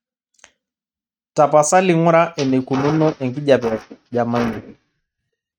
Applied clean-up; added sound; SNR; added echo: neural mask model RNNoise.